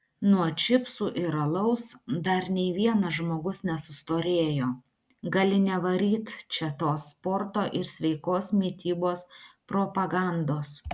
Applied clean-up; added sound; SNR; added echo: none; none; none; none.